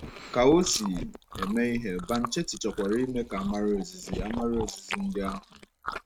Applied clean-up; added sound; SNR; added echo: neural mask model RNNoise.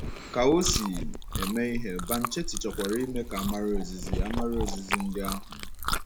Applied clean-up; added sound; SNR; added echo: none; Chewing, mastication; 2 dB; none.